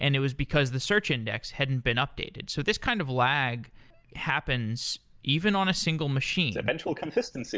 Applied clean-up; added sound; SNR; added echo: none; none; none; none.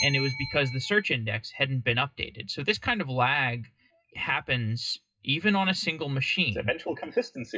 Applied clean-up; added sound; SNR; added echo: classical method WPE with log-MMSE.